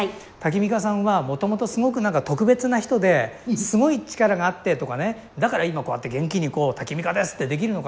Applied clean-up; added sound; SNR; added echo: none; none; none; none.